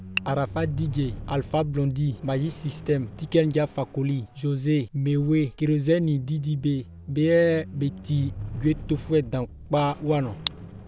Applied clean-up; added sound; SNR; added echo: none; Squeak; 14 dB; none.